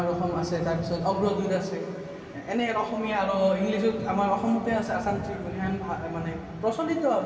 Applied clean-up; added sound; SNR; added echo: none; none; none; reverberation time 2.4 s.